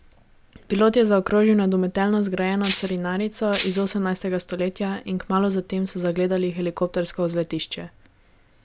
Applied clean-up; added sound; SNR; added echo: none; Rattle (instrument); -4 dB; none.